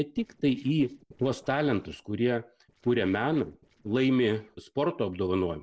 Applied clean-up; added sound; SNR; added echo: neural separator model SepFormer DNS4.